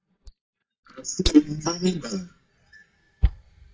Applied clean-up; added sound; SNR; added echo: neural mask model DeepFilterNet 3.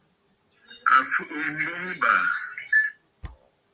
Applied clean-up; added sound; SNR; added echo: none; none; none; none.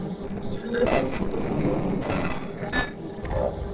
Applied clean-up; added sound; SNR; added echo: neural separator model SepFormer DNS4.